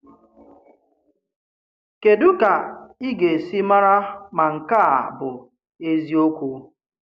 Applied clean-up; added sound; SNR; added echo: none; none; none; none.